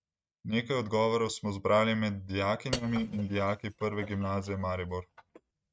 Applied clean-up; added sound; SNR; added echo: neural mask model RNNoise.